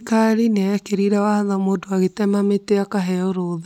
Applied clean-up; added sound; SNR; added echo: none; none; none; none.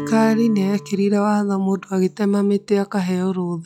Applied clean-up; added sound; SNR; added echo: classical method log-MMSE.